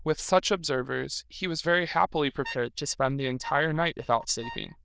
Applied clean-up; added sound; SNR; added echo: neural diffusion model UNIVERSE++.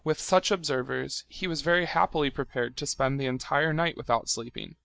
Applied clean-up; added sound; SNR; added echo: neural mask model DeepFilterNet 3.